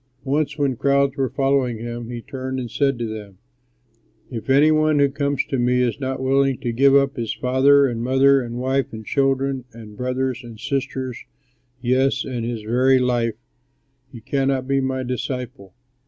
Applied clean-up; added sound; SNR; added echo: none; none; none; none.